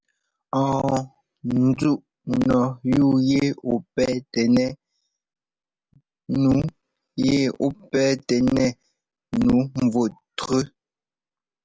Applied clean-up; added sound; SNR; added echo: none; none; none; none.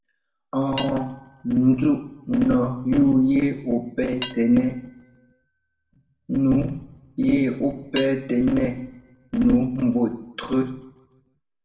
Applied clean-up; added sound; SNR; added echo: none; Cutlery, silverware / Dishes, pots, and pans; 18 dB; reverberation time 0.7 s.